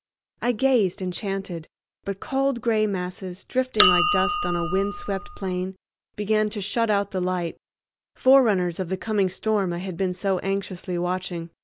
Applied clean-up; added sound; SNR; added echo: none; Chink, clink; 0 dB; none.